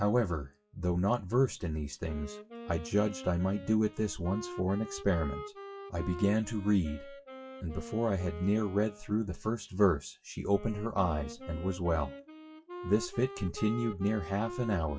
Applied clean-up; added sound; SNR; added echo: classical method WPE with log-MMSE.